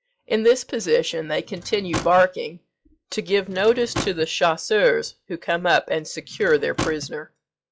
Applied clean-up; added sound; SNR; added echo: classical method log-MMSE.